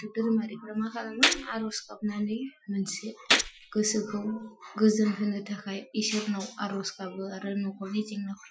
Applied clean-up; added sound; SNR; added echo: classical method Wiener filter.